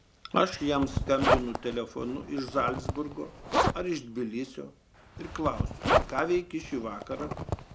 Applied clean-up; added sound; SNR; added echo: none; Zipper (clothing); 0 dB; none.